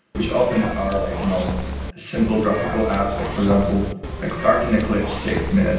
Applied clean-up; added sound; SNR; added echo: none; Zipper (clothing) / Telephone; 7 dB; reverberation time 0.9 s.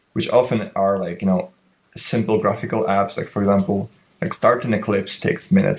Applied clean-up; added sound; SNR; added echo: none; none; none; none.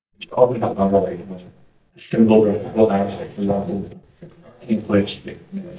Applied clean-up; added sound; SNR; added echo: neural mask model DeepFilterNet 3.